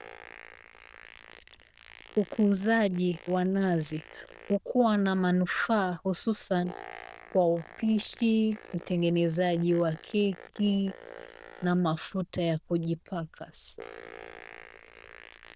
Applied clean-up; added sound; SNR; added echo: neural diffusion model UNIVERSE++.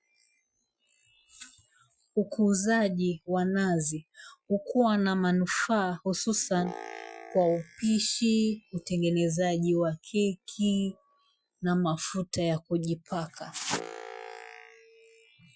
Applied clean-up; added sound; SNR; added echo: classical method Wiener filter.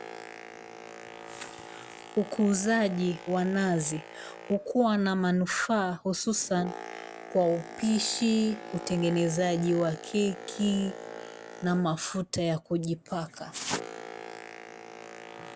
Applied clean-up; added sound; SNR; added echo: none; Boat, Water vehicle; 14 dB; none.